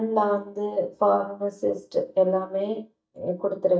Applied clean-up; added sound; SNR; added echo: neural mask model DeepFilterNet 3.